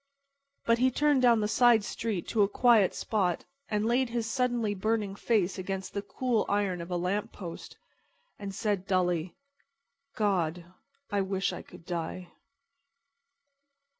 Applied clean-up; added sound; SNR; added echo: none; none; none; none.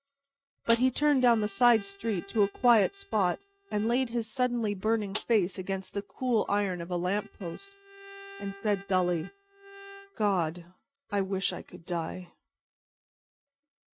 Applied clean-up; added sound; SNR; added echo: neural mask model RNNoise.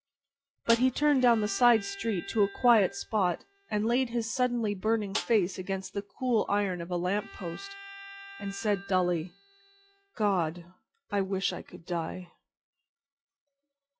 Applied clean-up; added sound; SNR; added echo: classical method log-MMSE.